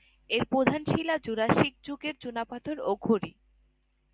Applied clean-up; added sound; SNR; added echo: none; none; none; none.